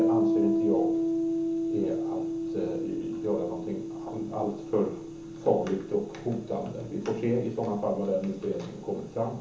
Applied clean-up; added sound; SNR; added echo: none; Piano; 1 dB; reverberation time 0.8 s.